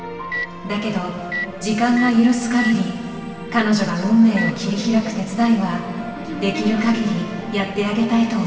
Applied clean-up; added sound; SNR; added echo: none; Microwave oven; 14 dB; reverberation time 2.3 s.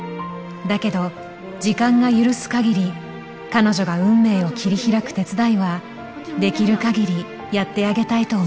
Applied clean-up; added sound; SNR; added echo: none; none; none; none.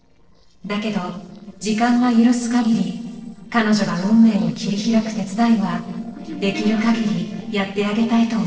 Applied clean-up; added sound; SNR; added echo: neural separator model SepFormer DNS4.